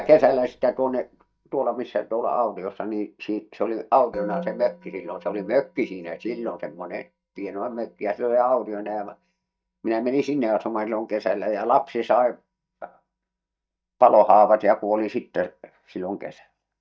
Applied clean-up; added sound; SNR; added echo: neural mask model DeepFilterNet 3.